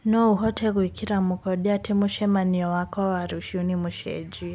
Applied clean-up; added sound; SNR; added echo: none; none; none; none.